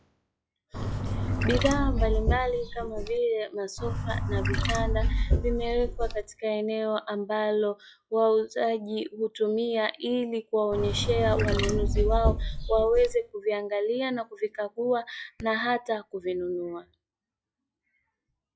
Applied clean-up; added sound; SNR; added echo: classical method log-MMSE.